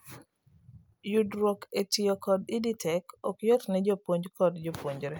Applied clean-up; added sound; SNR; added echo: none; none; none; none.